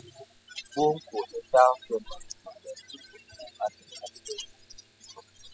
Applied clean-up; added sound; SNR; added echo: classical method spectral subtraction.